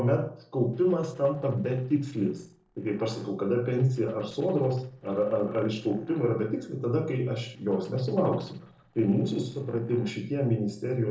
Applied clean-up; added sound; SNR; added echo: neural separator model SepFormer DNS4.